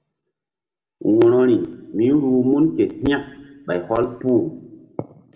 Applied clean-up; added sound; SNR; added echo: none; none; none; reverberation time 0.8 s.